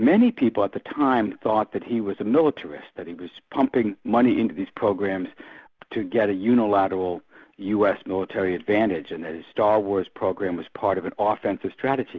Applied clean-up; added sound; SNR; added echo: none; none; none; none.